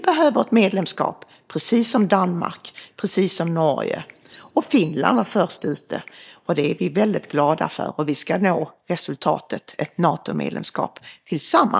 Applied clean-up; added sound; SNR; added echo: neural mask model DeepFilterNet 3.